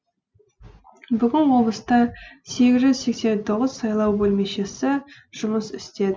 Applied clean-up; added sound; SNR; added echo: none; none; none; none.